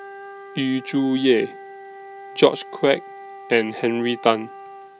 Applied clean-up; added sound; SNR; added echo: none; Wind instrument, woodwind instrument; 16 dB; none.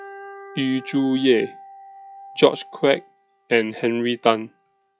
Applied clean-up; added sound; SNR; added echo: classical method log-MMSE.